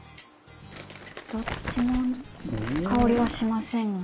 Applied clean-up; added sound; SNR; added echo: none; Crumpling, crinkling; 8 dB; none.